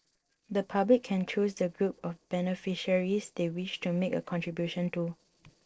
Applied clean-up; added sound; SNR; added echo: neural separator model SepFormer DNS4.